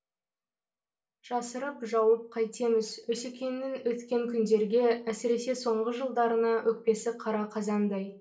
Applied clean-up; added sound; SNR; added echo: none; none; none; reverberation time 0.3 s.